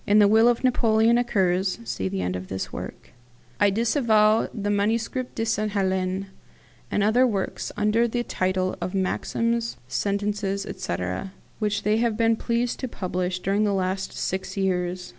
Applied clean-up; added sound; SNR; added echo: none; none; none; none.